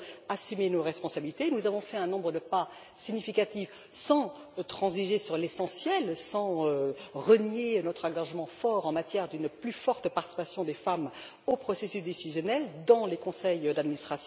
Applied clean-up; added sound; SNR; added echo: none; none; none; none.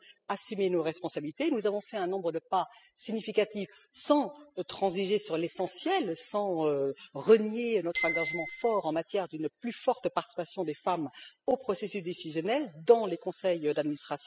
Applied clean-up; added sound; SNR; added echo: classical method spectral subtraction.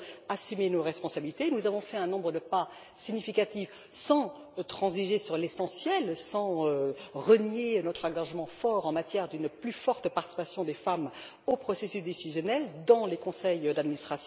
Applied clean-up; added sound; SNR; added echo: neural mask model Resemble Enhance denoiser.